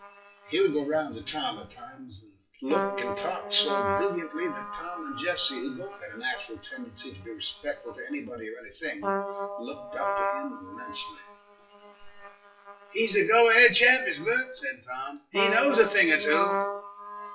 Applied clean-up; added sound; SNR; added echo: classical method WPE with log-MMSE.